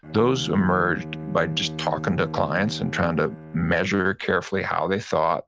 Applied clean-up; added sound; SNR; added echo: none; Bowed string instrument; 12 dB; none.